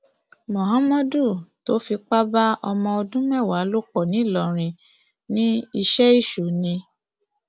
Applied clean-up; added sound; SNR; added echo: none; none; none; none.